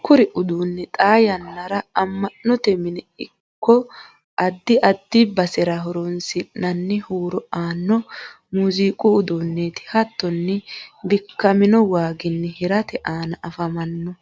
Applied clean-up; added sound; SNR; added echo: none; none; none; none.